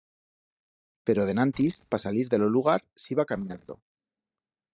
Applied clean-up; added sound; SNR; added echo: neural mask model DeepFilterNet 3.